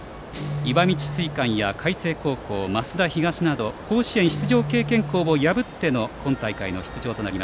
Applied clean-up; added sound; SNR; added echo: none; Guitar; 10 dB; none.